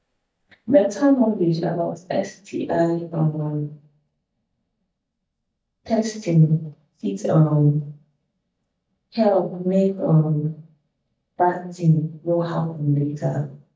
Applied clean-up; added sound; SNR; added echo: neural mask model DeepFilterNet 3.